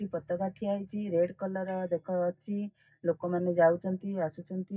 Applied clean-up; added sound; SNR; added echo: neural mask model DeepFilterNet 3.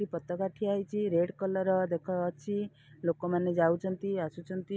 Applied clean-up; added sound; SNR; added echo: none; none; none; none.